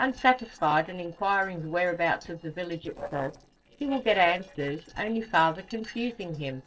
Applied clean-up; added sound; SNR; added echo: neural separator model SepFormer DNS4.